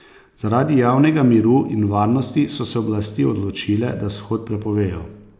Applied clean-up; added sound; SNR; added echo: none; none; none; none.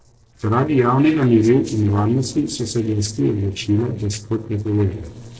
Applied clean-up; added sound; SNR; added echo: neural separator model SepFormer DNS4.